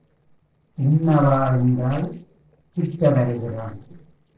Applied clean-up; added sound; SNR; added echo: neural separator model SepFormer DNS4.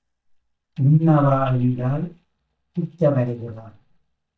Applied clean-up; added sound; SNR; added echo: neural mask model DeepFilterNet 3.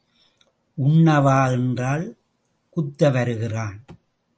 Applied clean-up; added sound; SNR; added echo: none; none; none; none.